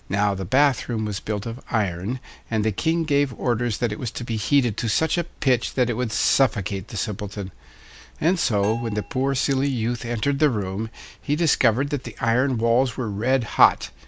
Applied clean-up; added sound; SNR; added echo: none; Bell; 19 dB; none.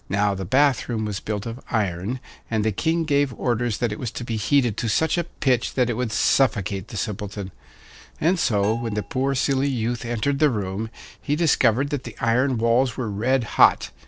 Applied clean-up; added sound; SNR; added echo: neural separator model SepFormer DNS4.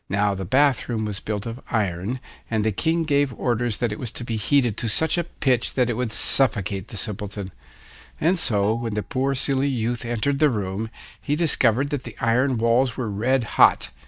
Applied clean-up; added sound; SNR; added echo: neural mask model DeepFilterNet 3.